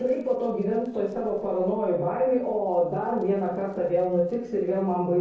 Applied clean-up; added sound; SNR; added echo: neural separator model SepFormer DNS4.